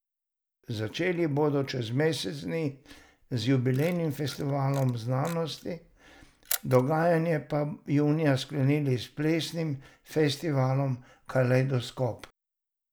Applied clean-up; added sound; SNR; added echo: none; Camera; 15 dB; none.